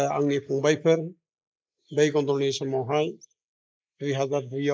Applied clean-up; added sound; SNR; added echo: neural mask model Resemble Enhance denoiser.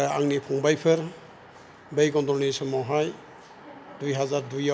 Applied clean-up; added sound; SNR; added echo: none; none; none; none.